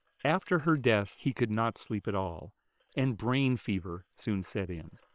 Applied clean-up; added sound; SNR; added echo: neural separator model SepFormer WHAM!.